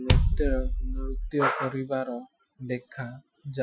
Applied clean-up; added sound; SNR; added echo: classical method Wiener filter.